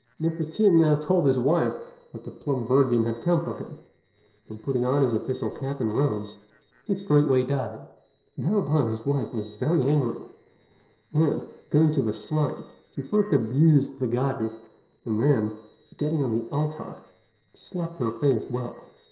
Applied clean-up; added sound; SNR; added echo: neural separator model SepFormer DNS4.